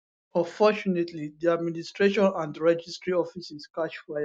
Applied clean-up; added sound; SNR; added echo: none; none; none; none.